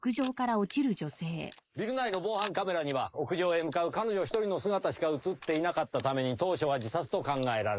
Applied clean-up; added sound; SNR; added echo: neural mask model Resemble Enhance denoiser.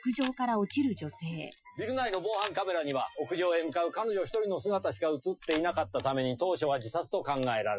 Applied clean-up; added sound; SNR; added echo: classical method Wiener filter.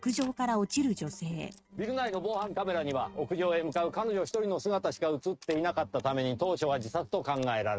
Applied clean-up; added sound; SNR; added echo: neural mask model RNNoise.